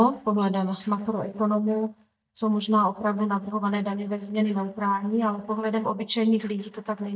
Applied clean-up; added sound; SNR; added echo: neural mask model DeepFilterNet 3.